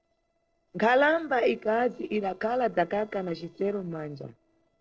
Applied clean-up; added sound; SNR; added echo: neural separator model SepFormer DNS4.